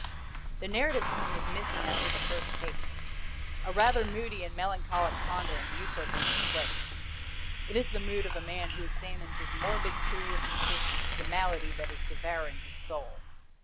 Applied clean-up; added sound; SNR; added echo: none; Hiss; -4 dB; none.